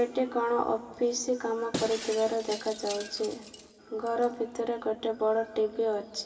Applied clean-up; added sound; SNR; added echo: none; Shatter; 13 dB; reverberation time 2.6 s.